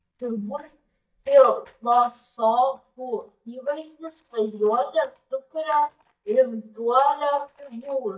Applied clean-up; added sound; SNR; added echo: neural mask model DeepFilterNet 3.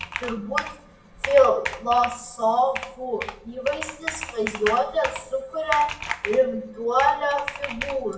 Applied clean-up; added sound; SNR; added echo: none; Computer keyboard; 9 dB; reverberation time 0.6 s.